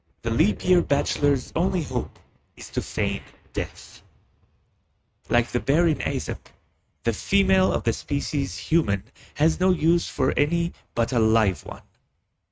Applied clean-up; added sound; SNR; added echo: neural mask model RNNoise.